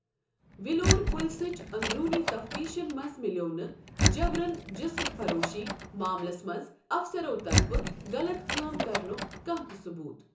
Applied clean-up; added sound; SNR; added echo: none; Door; -2 dB; reverberation time 0.6 s.